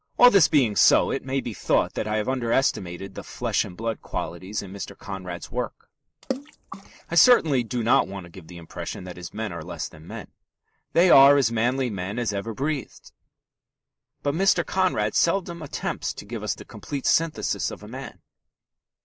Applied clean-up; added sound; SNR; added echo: neural mask model Resemble Enhance denoiser.